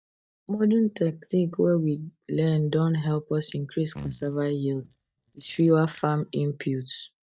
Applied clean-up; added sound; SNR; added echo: neural mask model DeepFilterNet 3.